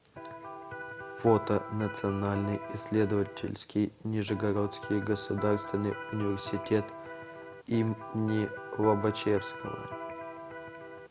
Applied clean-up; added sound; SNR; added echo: none; Electric guitar; 10 dB; none.